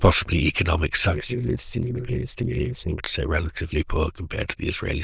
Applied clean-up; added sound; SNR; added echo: neural diffusion model UNIVERSE++.